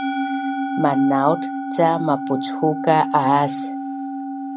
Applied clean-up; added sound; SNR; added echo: none; Musical instrument; 4 dB; none.